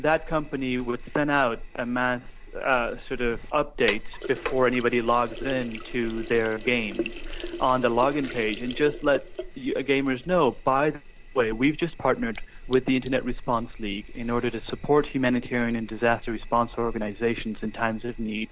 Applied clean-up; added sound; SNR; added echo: none; Sink (filling or washing); 10 dB; none.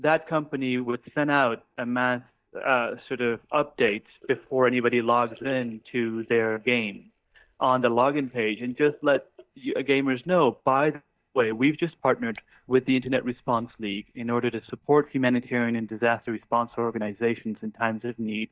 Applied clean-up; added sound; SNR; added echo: neural mask model DeepFilterNet 3.